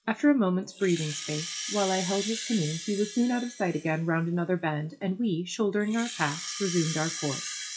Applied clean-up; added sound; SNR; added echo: classical method WPE with log-MMSE.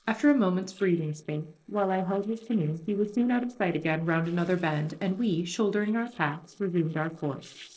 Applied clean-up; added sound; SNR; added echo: neural separator model SepFormer DNS4.